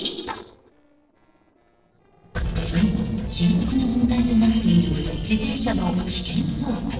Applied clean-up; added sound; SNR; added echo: neural separator model SepFormer DNS4.